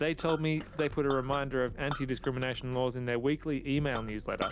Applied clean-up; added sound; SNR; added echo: none; Chink, clink; 14 dB; none.